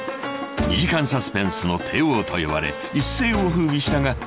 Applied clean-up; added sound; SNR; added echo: none; Bird / Insect; 18 dB; none.